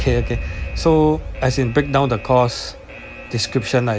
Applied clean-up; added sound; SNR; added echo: none; Alarm; 9 dB; none.